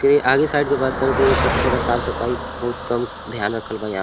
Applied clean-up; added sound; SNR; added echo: none; Car passing by; 4 dB; none.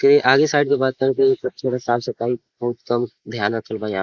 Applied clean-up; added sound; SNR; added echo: neural mask model Resemble Enhance denoiser.